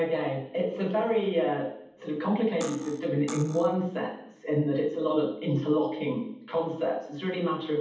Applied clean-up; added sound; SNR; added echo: none; Cutlery, silverware; 14 dB; reverberation time 0.8 s.